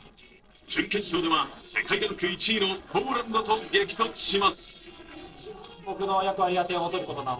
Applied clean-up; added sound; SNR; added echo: neural separator model SepFormer DNS4.